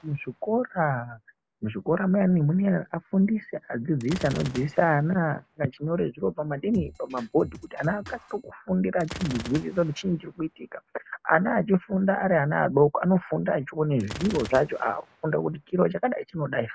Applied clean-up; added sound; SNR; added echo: none; Gunshot, gunfire + Drum kit; 19 dB; none.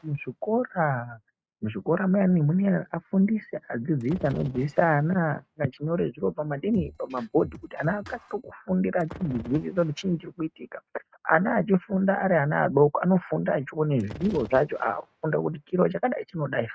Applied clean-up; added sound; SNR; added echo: neural mask model RNNoise.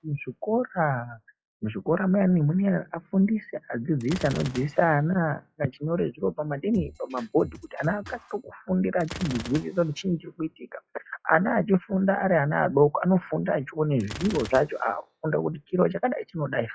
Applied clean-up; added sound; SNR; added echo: classical method log-MMSE.